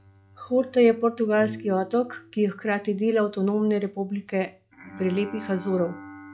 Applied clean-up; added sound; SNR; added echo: classical method log-MMSE.